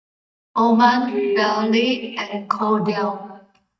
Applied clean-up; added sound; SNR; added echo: neural mask model DeepFilterNet 3.